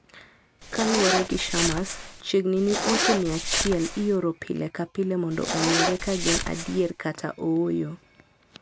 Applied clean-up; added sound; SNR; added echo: none; Zipper (clothing); 1 dB; none.